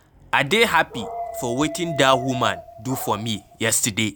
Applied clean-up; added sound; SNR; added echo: none; Dog; 11 dB; none.